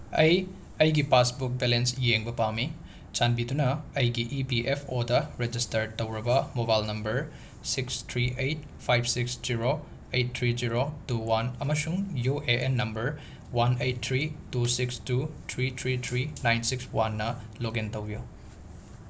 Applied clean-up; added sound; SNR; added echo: none; none; none; none.